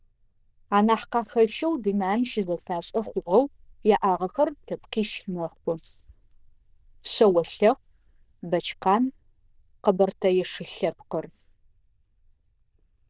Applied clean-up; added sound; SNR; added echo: neural diffusion model UNIVERSE++.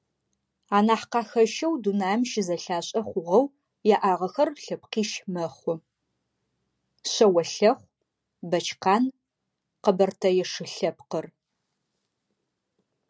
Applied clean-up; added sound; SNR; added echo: none; none; none; none.